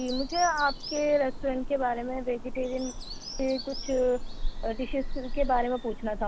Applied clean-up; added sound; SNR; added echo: none; Bird vocalization, bird call, bird song; 5 dB; none.